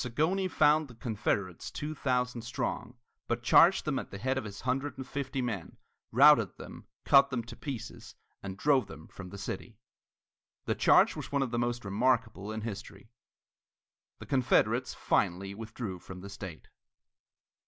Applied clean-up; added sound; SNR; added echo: none; none; none; none.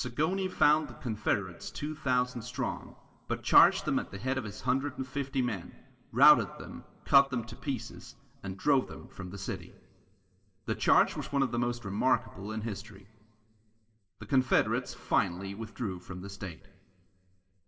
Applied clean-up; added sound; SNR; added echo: none; none; none; reverberation time 1.4 s.